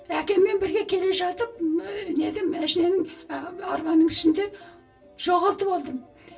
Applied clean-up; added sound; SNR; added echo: none; none; none; reverberation time 0.1 s.